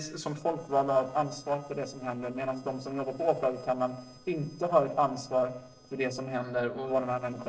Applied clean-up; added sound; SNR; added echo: neural separator model SepFormer DNS4.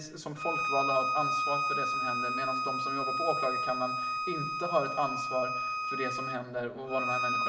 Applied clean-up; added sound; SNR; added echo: none; Bowed string instrument; -2 dB; reverberation time 0.6 s.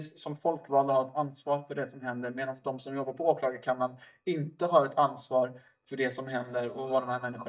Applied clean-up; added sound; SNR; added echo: neural mask model DeepFilterNet 3.